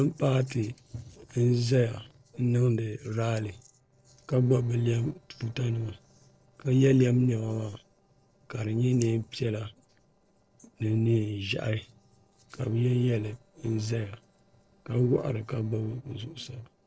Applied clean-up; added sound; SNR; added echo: neural separator model SepFormer DNS4.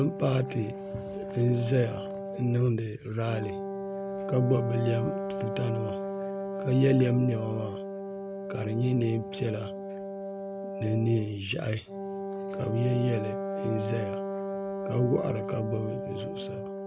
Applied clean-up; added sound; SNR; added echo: none; Wind instrument, woodwind instrument; 5 dB; none.